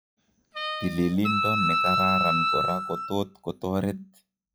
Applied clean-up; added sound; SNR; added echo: classical method log-MMSE.